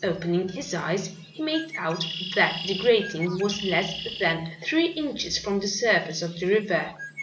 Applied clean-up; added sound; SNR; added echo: none; Bird; 12 dB; none.